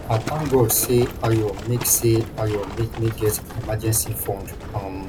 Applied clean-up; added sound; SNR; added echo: none; Livestock, farm animals, working animals; 10 dB; none.